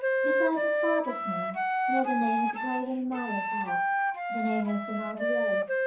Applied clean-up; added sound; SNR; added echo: none; Wind instrument, woodwind instrument; -4 dB; reverberation time 0.7 s.